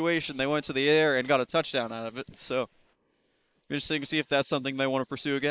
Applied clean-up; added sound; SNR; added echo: neural mask model Resemble Enhance denoiser.